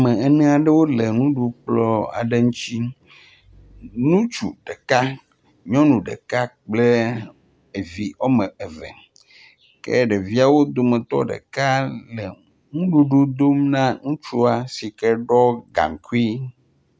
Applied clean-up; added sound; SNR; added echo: none; none; none; none.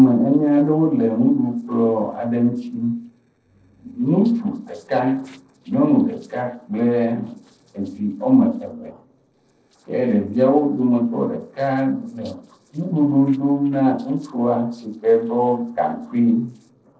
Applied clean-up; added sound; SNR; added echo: neural separator model SepFormer DNS4.